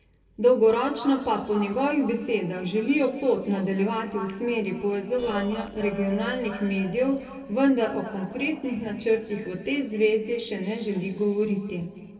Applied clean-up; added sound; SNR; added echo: neural separator model SepFormer DNS4.